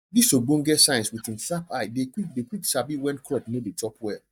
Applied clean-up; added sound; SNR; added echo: neural mask model DeepFilterNet 3.